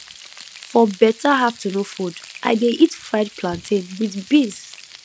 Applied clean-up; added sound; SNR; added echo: none; Frying (food); 19 dB; none.